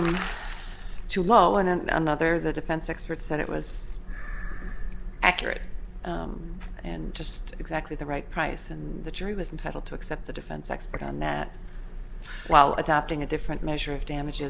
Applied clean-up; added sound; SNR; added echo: none; none; none; none.